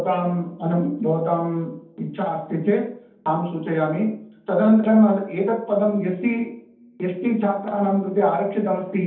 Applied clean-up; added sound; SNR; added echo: none; none; none; reverberation time 0.6 s.